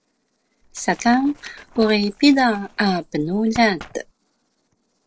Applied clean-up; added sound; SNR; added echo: neural separator model SepFormer DNS4.